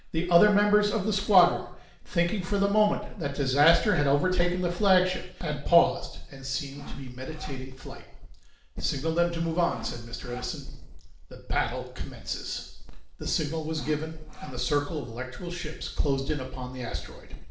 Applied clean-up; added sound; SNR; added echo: neural separator model SepFormer DNS4.